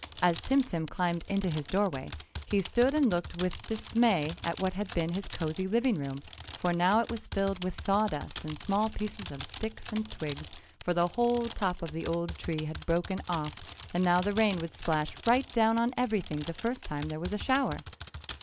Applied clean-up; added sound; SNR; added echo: none; Typing; 13 dB; none.